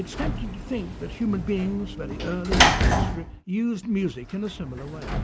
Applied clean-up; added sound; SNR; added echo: none; Sliding door / Slam; -3 dB; none.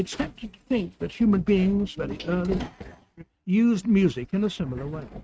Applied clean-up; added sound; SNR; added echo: neural mask model RNNoise.